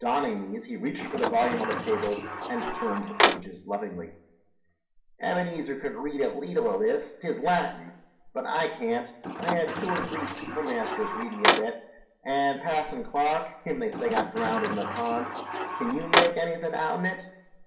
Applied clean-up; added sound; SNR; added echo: none; Sliding door; -1 dB; reverberation time 0.8 s.